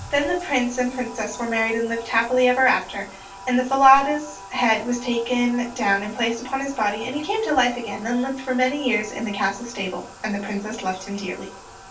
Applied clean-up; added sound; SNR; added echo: none; Bathtub (filling or washing); 18 dB; reverberation time 0.3 s.